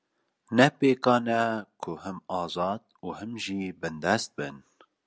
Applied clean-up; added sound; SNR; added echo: none; none; none; none.